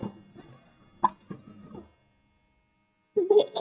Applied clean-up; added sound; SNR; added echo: neural mask model DeepFilterNet 3.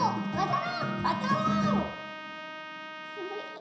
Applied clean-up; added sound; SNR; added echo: none; Trumpet; 10 dB; reverberation time 0.7 s.